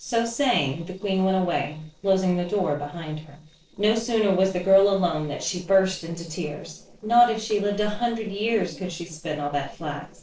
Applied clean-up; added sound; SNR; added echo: neural separator model SepFormer DNS4.